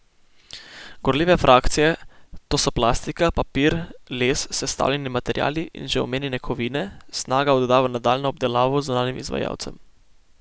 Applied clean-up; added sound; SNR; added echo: none; none; none; none.